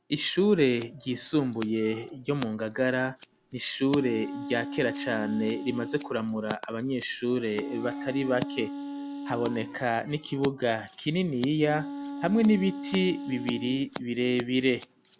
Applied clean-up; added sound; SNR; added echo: none; Wind instrument, woodwind instrument + Scissors; 11 dB; none.